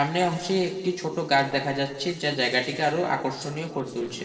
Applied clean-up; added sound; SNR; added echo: neural separator model SepFormer DNS4.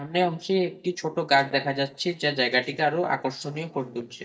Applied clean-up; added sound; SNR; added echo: neural mask model DeepFilterNet 3.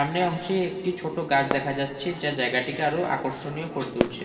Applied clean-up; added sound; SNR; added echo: none; Fireworks; 10 dB; reverberation time 2.3 s.